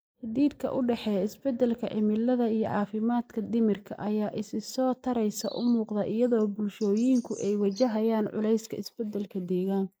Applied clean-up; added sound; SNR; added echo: neural mask model Resemble Enhance denoiser.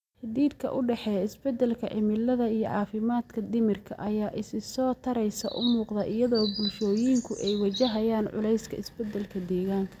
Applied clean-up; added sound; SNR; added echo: none; Chirp, tweet; 11 dB; none.